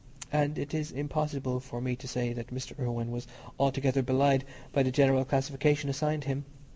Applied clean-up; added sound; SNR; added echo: none; none; none; none.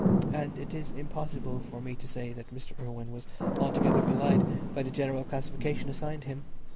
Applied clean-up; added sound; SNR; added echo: none; Livestock, farm animals, working animals + Thunder / Rain; -5 dB; none.